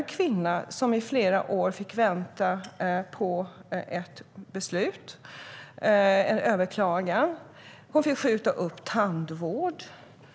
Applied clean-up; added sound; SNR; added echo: none; none; none; none.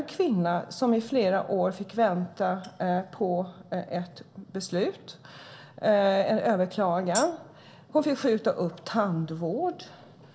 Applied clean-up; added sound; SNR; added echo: none; Tambourine; 11 dB; reverberation time 0.3 s.